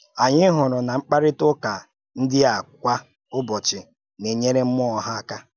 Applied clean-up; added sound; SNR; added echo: none; none; none; none.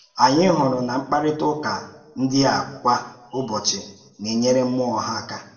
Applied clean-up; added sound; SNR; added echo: none; none; none; reverberation time 0.6 s.